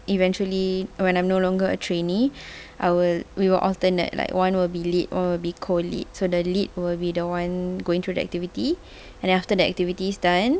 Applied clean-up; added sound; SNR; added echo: none; none; none; none.